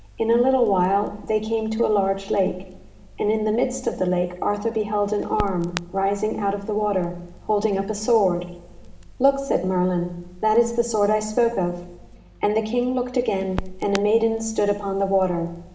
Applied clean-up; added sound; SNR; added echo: none; Crackle; 17 dB; reverberation time 1.1 s.